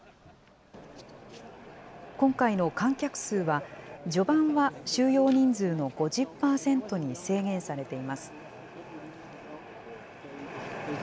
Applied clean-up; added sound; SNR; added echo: none; none; none; none.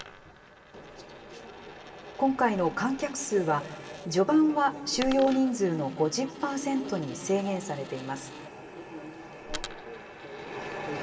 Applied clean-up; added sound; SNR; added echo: none; Coin (dropping); 17 dB; reverberation time 2.9 s.